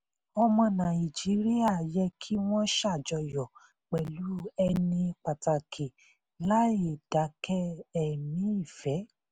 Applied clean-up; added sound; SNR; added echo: none; none; none; none.